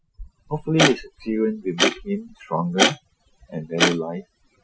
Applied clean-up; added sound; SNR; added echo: classical method Wiener filter.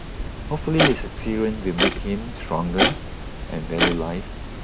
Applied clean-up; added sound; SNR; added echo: none; Clock; -1 dB; none.